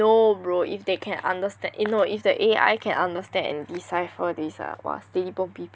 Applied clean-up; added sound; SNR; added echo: none; none; none; none.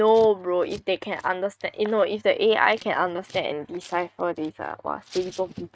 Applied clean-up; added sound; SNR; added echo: neural mask model RNNoise.